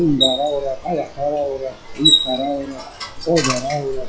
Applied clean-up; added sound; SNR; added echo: classical method log-MMSE.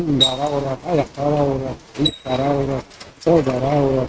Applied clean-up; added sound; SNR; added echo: neural mask model RNNoise.